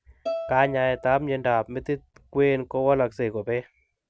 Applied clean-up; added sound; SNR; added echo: none; Bowed string instrument; 11 dB; none.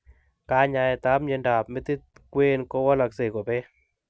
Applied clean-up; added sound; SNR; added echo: none; none; none; none.